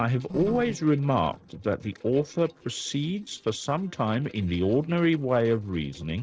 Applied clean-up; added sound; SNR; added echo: neural separator model SepFormer DNS4.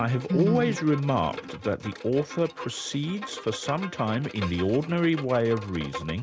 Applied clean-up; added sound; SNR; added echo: none; Bowed string instrument; 13 dB; none.